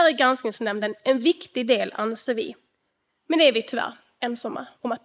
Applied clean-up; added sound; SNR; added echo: neural mask model Resemble Enhance denoiser.